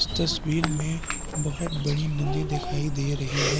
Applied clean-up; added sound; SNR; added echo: none; Bird vocalization, bird call, bird song; 3 dB; none.